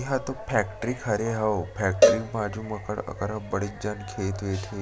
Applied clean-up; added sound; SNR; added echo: none; Cowbell; -2 dB; none.